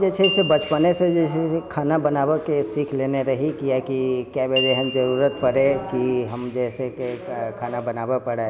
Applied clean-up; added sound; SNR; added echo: none; Glockenspiel; 12 dB; none.